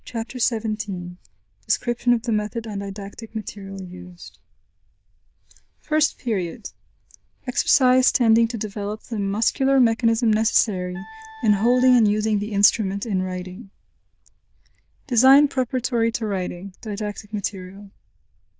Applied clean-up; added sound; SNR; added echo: neural diffusion model UNIVERSE++.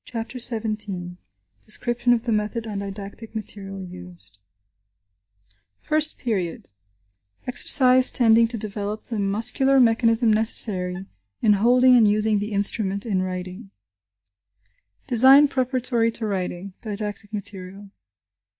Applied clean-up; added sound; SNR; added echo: neural mask model DeepFilterNet 3.